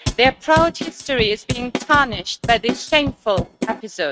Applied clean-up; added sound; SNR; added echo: neural mask model RNNoise.